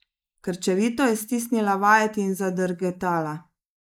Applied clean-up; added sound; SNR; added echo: neural mask model Resemble Enhance denoiser.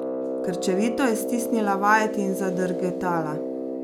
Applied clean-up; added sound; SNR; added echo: none; Brass instrument; 3 dB; none.